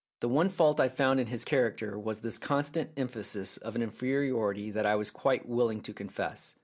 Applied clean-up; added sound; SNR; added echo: none; none; none; none.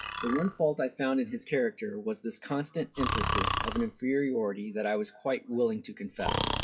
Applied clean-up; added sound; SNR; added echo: classical method WPE with log-MMSE.